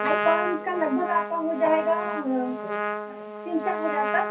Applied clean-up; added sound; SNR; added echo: none; Trumpet; 3 dB; reverberation time 0.3 s.